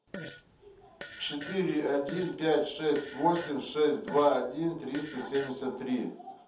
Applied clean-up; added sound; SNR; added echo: none; Fart; 13 dB; reverberation time 0.6 s.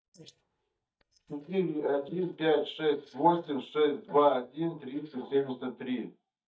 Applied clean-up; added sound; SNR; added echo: neural mask model DeepFilterNet 3.